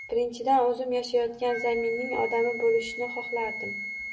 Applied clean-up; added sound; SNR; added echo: none; Wind instrument, woodwind instrument; 10 dB; reverberation time 0.7 s.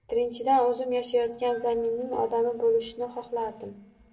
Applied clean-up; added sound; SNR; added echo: neural separator model SepFormer DNS4.